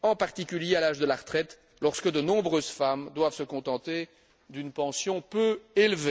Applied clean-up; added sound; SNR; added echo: none; none; none; none.